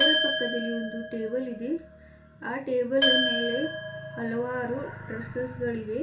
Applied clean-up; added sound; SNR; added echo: none; Glass; 0 dB; reverberation time 0.4 s.